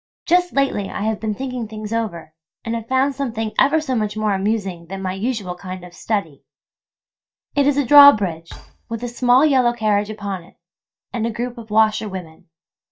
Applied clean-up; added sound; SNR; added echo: neural mask model DeepFilterNet 3.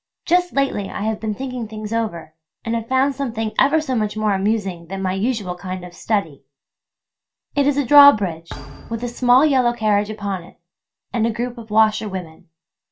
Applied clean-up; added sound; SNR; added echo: none; Thump, thud; 18 dB; reverberation time 0.2 s.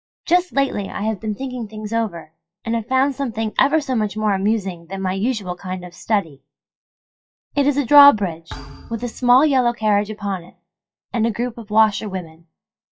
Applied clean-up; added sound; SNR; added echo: classical method WPE with log-MMSE.